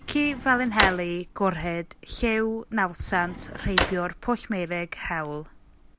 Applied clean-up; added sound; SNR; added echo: none; Drawer open or close; 7 dB; none.